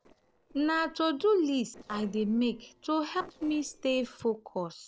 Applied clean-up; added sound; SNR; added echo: neural separator model SepFormer DNS4.